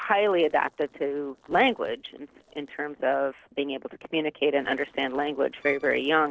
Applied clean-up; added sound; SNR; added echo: neural separator model SepFormer DNS4.